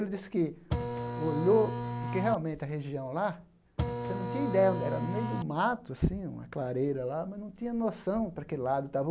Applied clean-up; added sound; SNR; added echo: none; Printer; 2 dB; none.